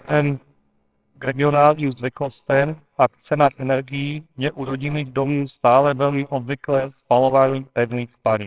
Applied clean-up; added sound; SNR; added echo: neural separator model SepFormer WHAMR!.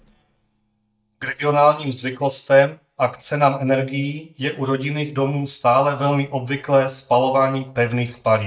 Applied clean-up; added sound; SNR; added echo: neural mask model DeepFilterNet 3.